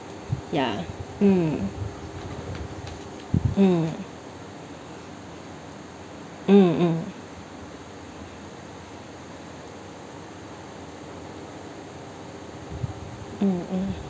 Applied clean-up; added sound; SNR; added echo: none; none; none; none.